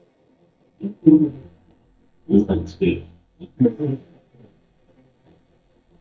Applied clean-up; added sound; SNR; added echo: neural mask model DeepFilterNet 3.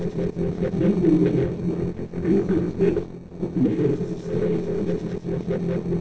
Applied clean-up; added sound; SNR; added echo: neural separator model SepFormer DNS4.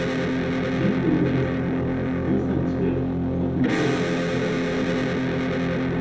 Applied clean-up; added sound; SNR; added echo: none; Electric guitar; -4 dB; reverberation time 2.2 s.